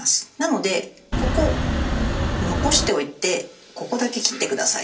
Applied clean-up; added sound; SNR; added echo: none; Wind; -2 dB; reverberation time 0.3 s.